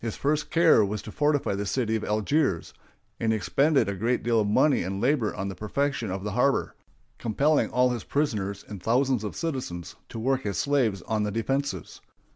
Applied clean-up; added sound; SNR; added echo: none; none; none; none.